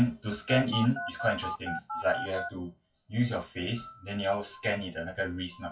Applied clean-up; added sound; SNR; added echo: classical method WPE with log-MMSE.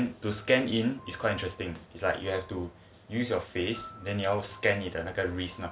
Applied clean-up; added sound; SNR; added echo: none; none; none; none.